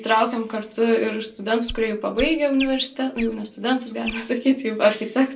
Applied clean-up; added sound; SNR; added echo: none; Chirp, tweet; 15 dB; reverberation time 0.2 s.